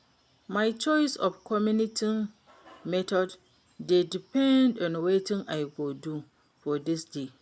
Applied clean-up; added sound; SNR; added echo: none; none; none; none.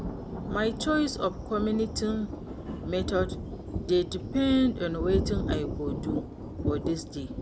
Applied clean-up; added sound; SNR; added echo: none; Thunder; 4 dB; none.